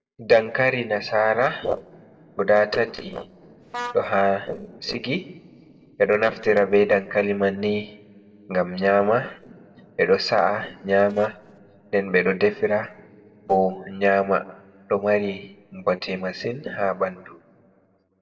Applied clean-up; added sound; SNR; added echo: neural separator model SepFormer DNS4.